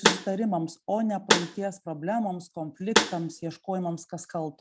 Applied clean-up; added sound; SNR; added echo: none; Snare drum; -5 dB; none.